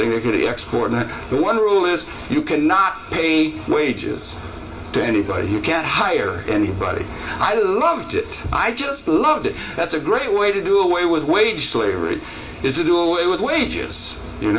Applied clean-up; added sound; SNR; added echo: none; none; none; reverberation time 0.2 s.